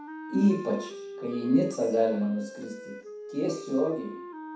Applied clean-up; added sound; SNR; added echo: none; Wind instrument, woodwind instrument; 12 dB; reverberation time 0.7 s.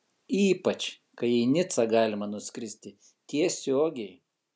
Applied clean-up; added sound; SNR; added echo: none; none; none; none.